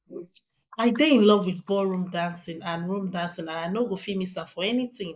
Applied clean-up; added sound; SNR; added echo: neural mask model Resemble Enhance denoiser.